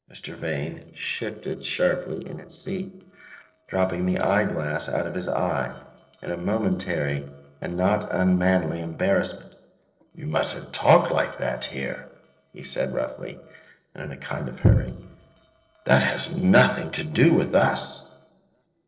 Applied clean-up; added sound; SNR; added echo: neural separator model SepFormer DNS4.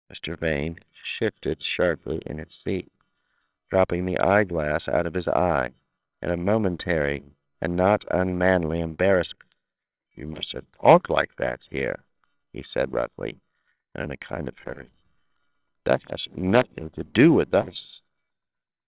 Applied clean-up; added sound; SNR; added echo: neural separator model SepFormer WHAMR!.